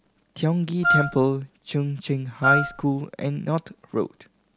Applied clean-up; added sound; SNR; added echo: none; Wind instrument, woodwind instrument; -2 dB; none.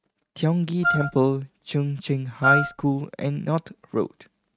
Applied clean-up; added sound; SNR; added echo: neural mask model RNNoise.